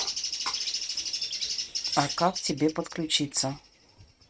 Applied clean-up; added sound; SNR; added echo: neural mask model RNNoise.